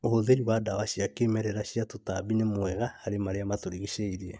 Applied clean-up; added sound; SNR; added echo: neural mask model DeepFilterNet 3.